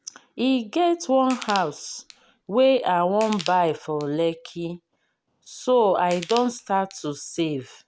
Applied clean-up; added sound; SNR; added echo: none; Crushing; 17 dB; none.